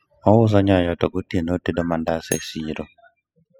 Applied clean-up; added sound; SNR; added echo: classical method spectral subtraction.